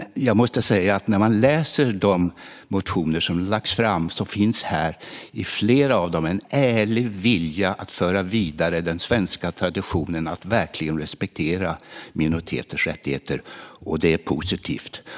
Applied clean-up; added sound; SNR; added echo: neural mask model Resemble Enhance denoiser.